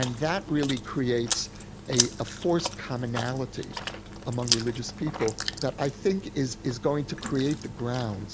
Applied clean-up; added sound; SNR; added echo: none; Chewing, mastication; 5 dB; none.